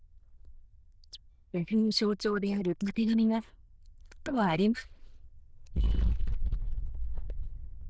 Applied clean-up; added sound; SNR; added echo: neural diffusion model UNIVERSE++.